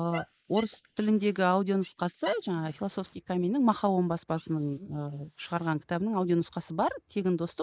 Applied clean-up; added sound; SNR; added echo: neural mask model Resemble Enhance denoiser.